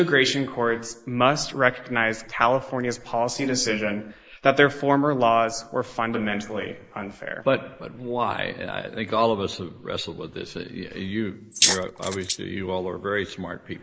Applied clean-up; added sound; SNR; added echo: neural mask model Resemble Enhance denoiser.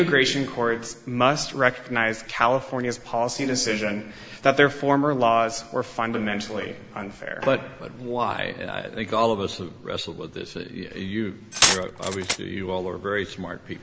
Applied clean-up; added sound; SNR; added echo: none; Glass; -1 dB; none.